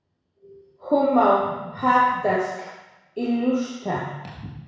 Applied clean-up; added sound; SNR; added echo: none; none; none; reverberation time 1.1 s.